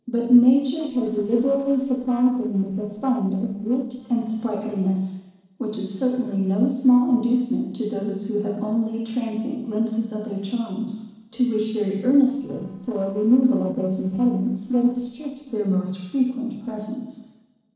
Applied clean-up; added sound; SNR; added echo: neural separator model SepFormer DNS4.